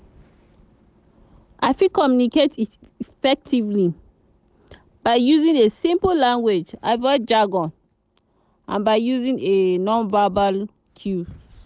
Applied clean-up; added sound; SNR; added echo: none; none; none; none.